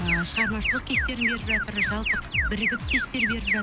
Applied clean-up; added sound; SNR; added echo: none; Alarm; -3 dB; none.